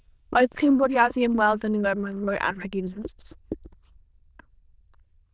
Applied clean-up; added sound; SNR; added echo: neural diffusion model UNIVERSE++.